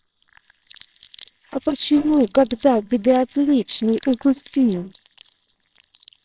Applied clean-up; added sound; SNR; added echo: neural separator model SepFormer WHAMR!.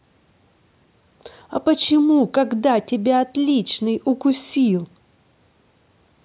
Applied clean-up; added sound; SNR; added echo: none; none; none; none.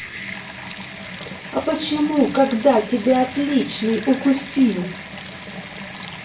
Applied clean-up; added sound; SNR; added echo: none; Bathtub (filling or washing) / Water tap, faucet; 12 dB; reverberation time 0.3 s.